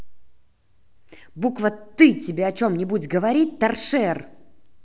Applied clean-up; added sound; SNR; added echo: none; none; none; none.